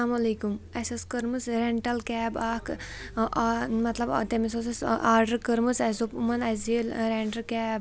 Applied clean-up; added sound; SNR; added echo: none; none; none; none.